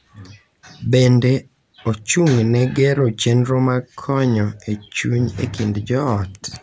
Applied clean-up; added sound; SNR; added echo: none; none; none; none.